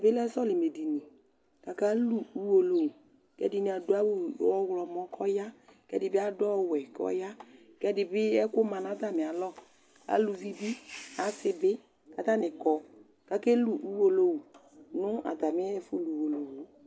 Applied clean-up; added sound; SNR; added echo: none; none; none; none.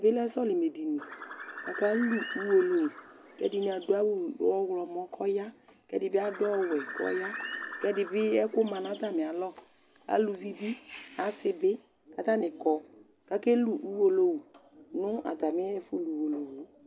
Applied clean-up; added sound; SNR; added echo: none; Bird; 11 dB; none.